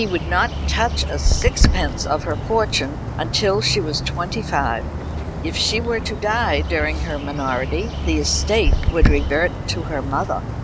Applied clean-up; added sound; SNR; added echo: none; Bird; -1 dB; none.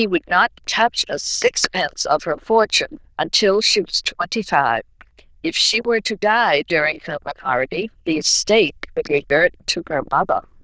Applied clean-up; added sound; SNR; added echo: neural diffusion model UNIVERSE++.